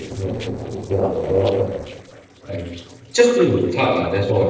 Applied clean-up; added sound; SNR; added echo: neural separator model SepFormer DNS4.